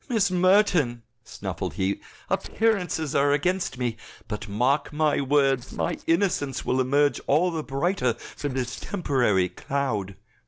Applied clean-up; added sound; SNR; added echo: neural separator model SepFormer DNS4.